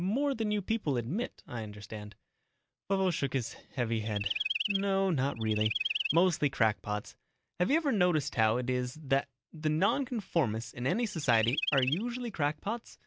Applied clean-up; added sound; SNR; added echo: none; Chirp, tweet; 5 dB; none.